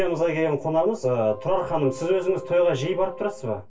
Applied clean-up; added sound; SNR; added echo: none; Wind instrument, woodwind instrument; 18 dB; reverberation time 0.2 s.